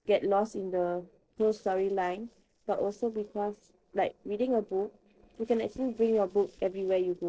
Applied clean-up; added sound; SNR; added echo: neural separator model SepFormer DNS4.